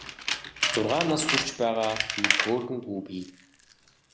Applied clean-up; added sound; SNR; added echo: none; Tools; 1 dB; none.